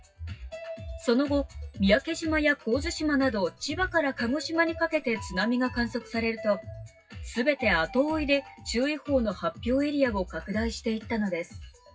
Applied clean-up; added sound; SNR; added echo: classical method WPE with log-MMSE.